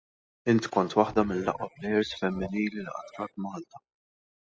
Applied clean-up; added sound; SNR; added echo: classical method spectral subtraction.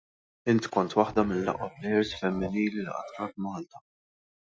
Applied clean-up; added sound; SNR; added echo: classical method Wiener filter.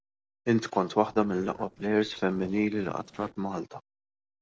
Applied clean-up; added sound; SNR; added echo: neural separator model SepFormer DNS4.